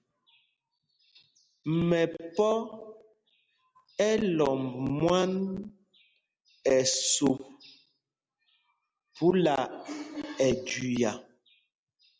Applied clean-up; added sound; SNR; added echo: none; none; none; none.